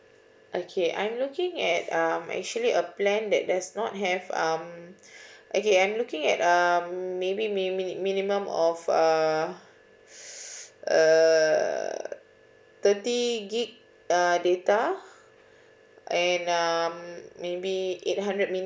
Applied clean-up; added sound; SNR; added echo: none; none; none; none.